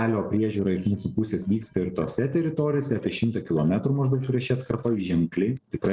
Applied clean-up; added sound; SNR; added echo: neural separator model SepFormer DNS4.